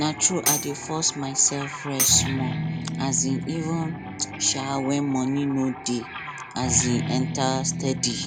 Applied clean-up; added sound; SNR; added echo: none; Guitar + Tambourine; 4 dB; none.